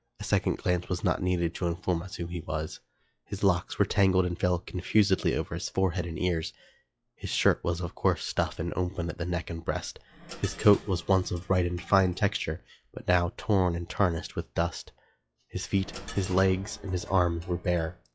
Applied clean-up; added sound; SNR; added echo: classical method log-MMSE.